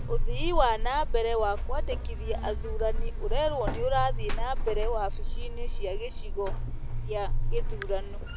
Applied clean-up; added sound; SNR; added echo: none; Buzz; -4 dB; none.